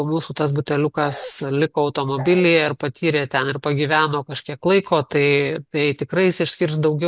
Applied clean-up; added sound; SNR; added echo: none; Bark; 14 dB; none.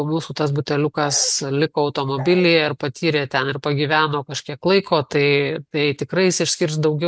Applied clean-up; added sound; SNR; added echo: neural mask model RNNoise.